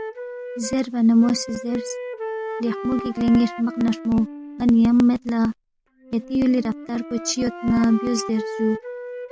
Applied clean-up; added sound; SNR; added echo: none; Wind instrument, woodwind instrument; 12 dB; none.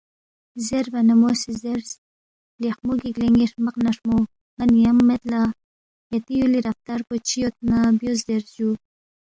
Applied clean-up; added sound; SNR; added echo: none; none; none; none.